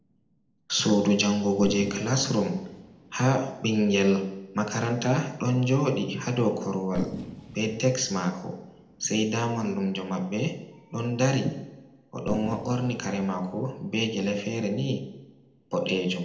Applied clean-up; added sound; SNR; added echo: none; Fireworks; 17 dB; reverberation time 0.7 s.